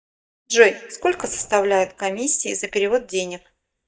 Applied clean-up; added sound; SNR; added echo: neural mask model DeepFilterNet 3.